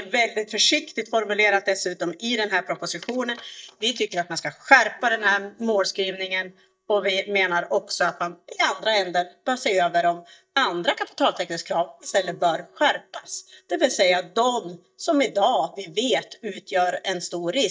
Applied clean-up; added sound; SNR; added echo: neural mask model DeepFilterNet 3.